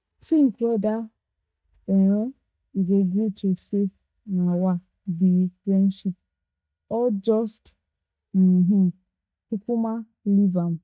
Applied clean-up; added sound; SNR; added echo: neural mask model DeepFilterNet 3.